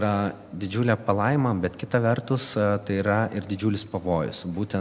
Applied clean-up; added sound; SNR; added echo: none; none; none; none.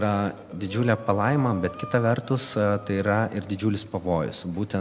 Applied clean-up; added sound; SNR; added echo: none; Breathing; 18 dB; none.